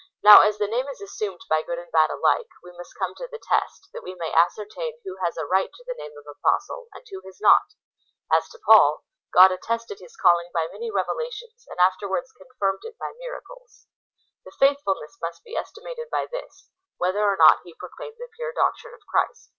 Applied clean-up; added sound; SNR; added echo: none; none; none; none.